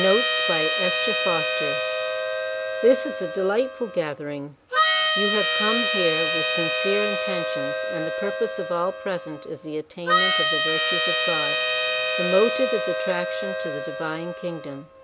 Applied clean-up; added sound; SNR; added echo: none; Harmonica; -2 dB; none.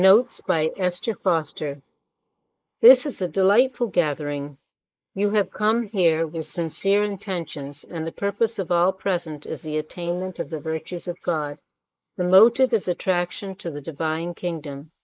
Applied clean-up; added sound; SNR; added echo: neural mask model Resemble Enhance denoiser.